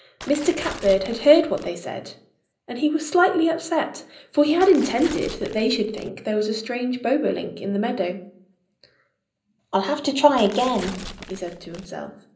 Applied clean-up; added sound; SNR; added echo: none; Tearing; 15 dB; reverberation time 0.5 s.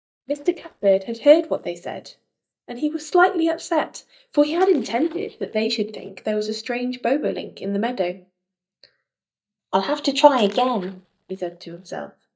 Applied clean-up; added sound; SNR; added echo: neural mask model DeepFilterNet 3.